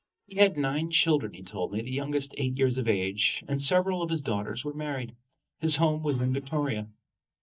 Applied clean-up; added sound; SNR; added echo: neural mask model DeepFilterNet 3.